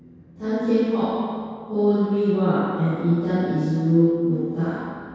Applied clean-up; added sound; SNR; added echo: none; none; none; reverberation time 2.0 s.